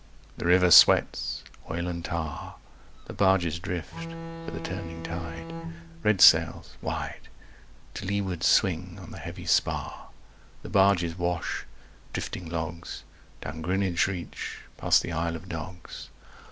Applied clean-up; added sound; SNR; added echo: none; Bowed string instrument; 9 dB; none.